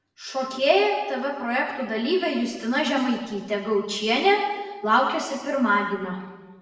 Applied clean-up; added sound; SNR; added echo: none; none; none; reverberation time 1.2 s.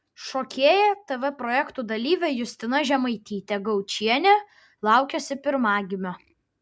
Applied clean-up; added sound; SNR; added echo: none; none; none; none.